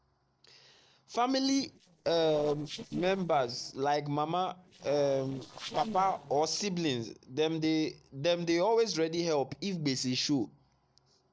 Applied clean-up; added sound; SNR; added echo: neural separator model SepFormer DNS4.